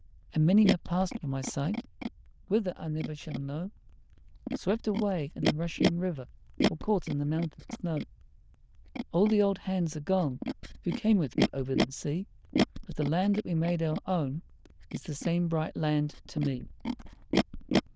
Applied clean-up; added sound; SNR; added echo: neural diffusion model UNIVERSE++.